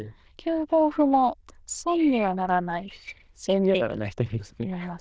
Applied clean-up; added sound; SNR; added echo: neural diffusion model UNIVERSE++.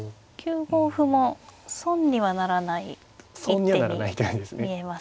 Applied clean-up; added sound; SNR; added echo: none; none; none; none.